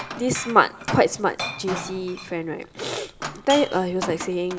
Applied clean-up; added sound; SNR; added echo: none; Glass; 10 dB; reverberation time 0.5 s.